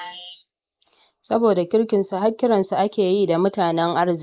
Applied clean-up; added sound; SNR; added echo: neural mask model Resemble Enhance denoiser.